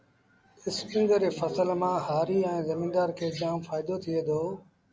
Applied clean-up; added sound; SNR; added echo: none; none; none; none.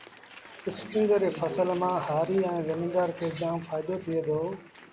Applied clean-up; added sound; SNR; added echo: none; Applause / Crowd; 19 dB; none.